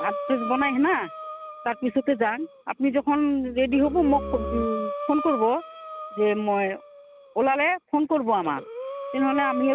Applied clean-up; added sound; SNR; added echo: none; Bowed string instrument + Breathing; 10 dB; none.